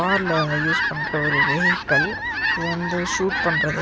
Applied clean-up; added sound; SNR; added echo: none; Fowl; -2 dB; none.